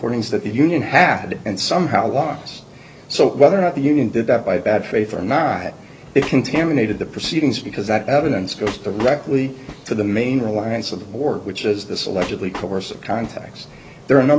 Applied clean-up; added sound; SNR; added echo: none; Train; 17 dB; none.